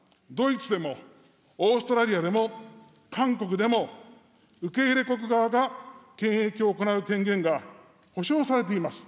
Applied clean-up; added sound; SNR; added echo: none; none; none; none.